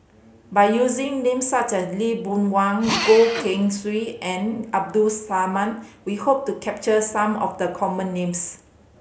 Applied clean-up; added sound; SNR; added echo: none; Drill; 9 dB; none.